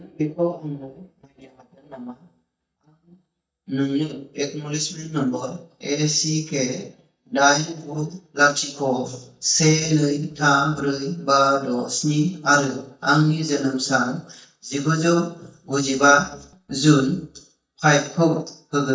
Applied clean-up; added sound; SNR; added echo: neural mask model DeepFilterNet 3.